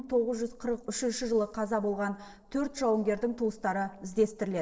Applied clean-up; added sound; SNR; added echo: neural separator model SepFormer DNS4.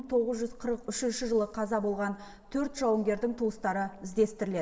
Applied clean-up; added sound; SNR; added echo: none; Boiling; 19 dB; reverberation time 2.1 s.